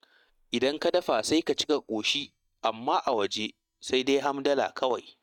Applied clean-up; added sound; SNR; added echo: neural mask model DeepFilterNet 3.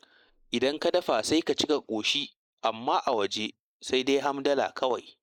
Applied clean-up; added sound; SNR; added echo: neural mask model Resemble Enhance denoiser.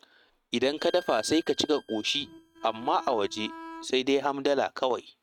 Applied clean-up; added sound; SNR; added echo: neural mask model RNNoise.